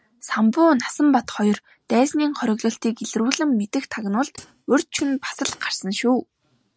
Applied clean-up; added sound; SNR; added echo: neural mask model RNNoise.